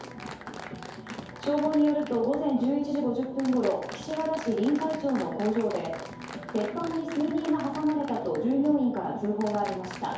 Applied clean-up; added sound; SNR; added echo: none; Applause; 17 dB; reverberation time 2.4 s.